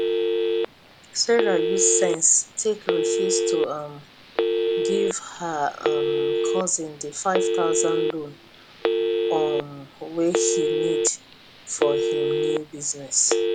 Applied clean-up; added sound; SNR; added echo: none; Telephone; -3 dB; none.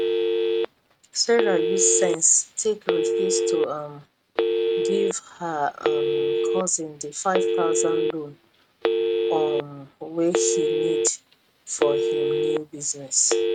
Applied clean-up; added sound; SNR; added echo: neural mask model RNNoise.